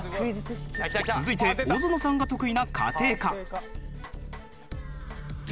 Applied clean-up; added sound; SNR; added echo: none; none; none; none.